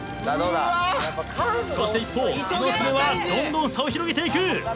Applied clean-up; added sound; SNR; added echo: none; none; none; none.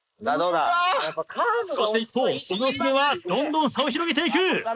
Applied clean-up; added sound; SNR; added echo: neural mask model Resemble Enhance denoiser.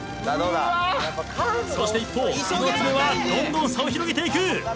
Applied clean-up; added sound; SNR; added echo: none; Electric guitar; 8 dB; none.